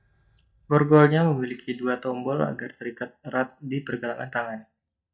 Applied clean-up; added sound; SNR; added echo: neural mask model DeepFilterNet 3.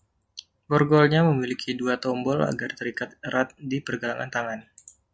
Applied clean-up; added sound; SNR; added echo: none; none; none; none.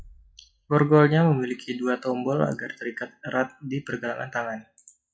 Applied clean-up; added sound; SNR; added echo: classical method WPE with log-MMSE.